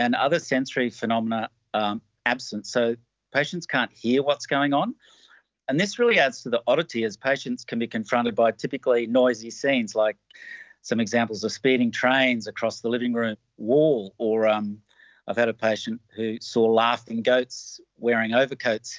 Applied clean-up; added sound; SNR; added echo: none; none; none; none.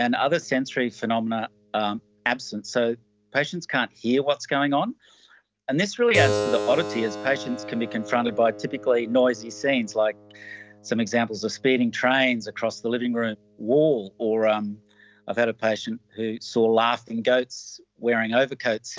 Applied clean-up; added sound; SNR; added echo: none; Keyboard (musical); 13 dB; none.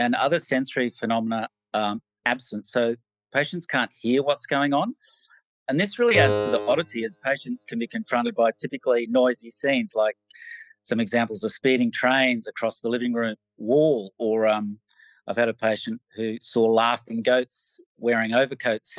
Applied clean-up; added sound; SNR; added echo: classical method spectral subtraction.